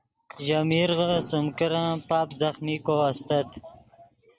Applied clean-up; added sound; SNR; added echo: none; Piano; 18 dB; none.